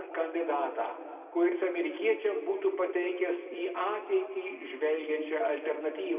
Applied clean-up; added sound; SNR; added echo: none; none; none; reverberation time 2.2 s.